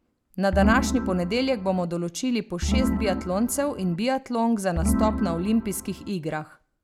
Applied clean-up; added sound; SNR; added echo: none; Organ; 2 dB; none.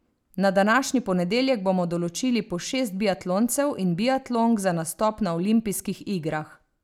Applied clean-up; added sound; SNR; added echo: none; none; none; none.